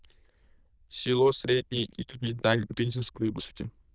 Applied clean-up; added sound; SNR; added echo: neural diffusion model UNIVERSE++.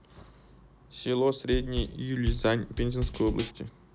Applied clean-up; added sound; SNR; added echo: none; Drum kit; 3 dB; none.